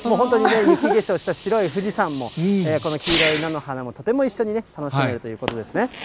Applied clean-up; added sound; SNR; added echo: none; Fireworks; 11 dB; none.